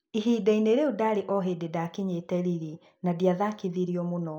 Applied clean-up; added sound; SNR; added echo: none; none; none; none.